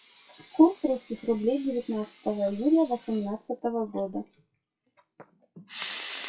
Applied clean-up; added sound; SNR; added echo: classical method WPE with log-MMSE.